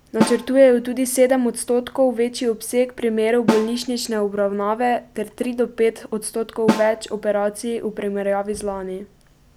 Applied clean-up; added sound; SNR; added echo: none; Snare drum; 8 dB; none.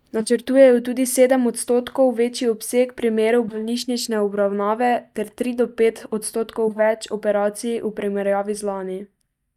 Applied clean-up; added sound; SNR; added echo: neural mask model DeepFilterNet 3.